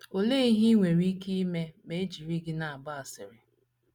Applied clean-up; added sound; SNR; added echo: none; none; none; none.